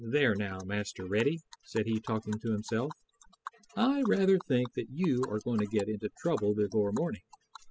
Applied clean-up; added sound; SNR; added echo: classical method spectral subtraction.